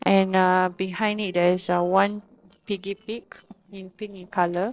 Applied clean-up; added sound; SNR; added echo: neural separator model SepFormer DNS4.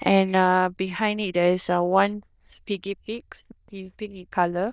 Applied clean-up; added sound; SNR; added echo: neural diffusion model UNIVERSE++.